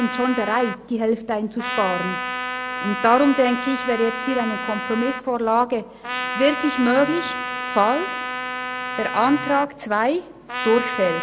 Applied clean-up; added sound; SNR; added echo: none; Trumpet; 6 dB; none.